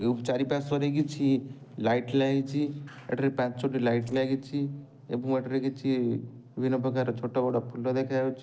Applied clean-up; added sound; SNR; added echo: neural separator model SepFormer DNS4.